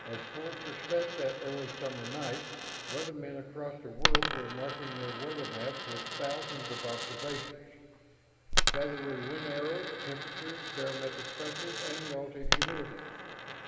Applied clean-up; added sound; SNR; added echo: none; Coin (dropping); -3 dB; reverberation time 2.3 s.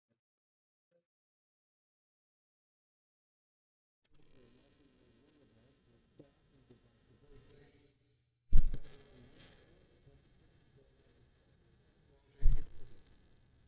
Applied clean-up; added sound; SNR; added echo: neural mask model DeepFilterNet 3.